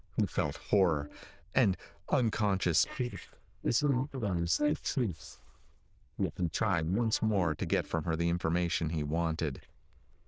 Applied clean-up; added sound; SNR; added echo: neural diffusion model UNIVERSE++.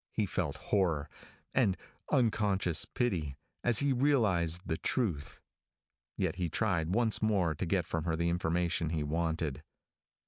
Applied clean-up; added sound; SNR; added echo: none; none; none; none.